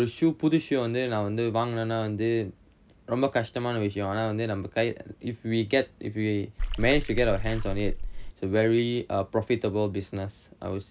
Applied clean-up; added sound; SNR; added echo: none; Water / Splash, splatter; 1 dB; none.